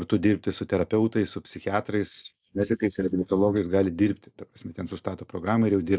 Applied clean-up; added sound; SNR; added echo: neural mask model Resemble Enhance denoiser.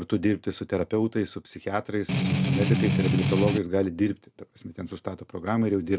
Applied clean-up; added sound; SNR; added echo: none; Strum; -4 dB; none.